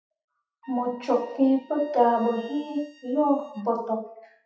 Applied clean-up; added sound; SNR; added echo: classical method WPE with log-MMSE.